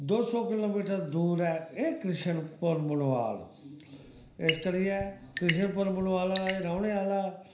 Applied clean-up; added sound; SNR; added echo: none; Drip / Sink (filling or washing) / Water tap, faucet / Water; 8 dB; reverberation time 0.5 s.